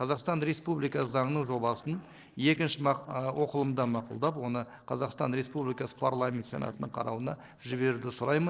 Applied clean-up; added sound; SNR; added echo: neural separator model SepFormer DNS4.